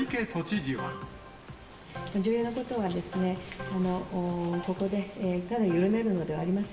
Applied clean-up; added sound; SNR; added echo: none; Waves, surf; 20 dB; reverberation time 0.9 s.